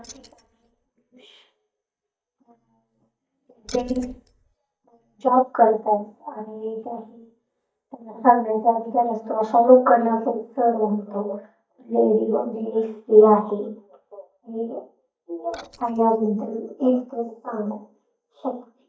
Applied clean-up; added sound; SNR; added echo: neural mask model DeepFilterNet 3.